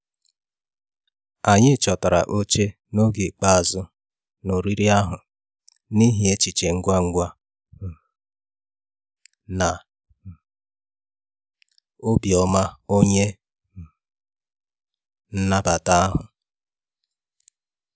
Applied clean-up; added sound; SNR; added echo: none; none; none; none.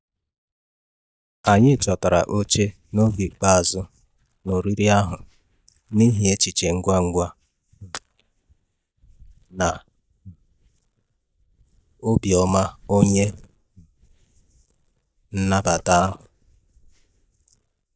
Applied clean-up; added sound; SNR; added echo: neural mask model DeepFilterNet 3.